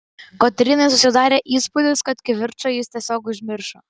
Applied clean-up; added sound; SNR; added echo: none; none; none; none.